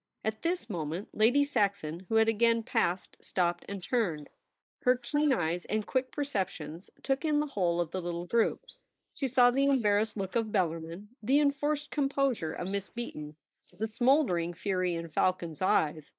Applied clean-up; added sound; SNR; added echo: neural mask model Resemble Enhance denoiser.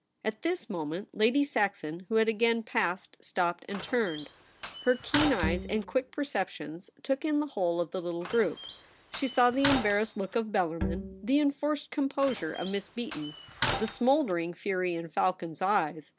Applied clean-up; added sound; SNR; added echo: none; Slam + Bowed string instrument; 8 dB; none.